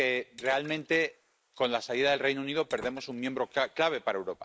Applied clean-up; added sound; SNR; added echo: neural mask model Resemble Enhance denoiser.